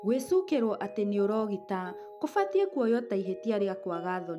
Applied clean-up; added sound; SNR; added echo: none; Mallet percussion + Piano; 14 dB; none.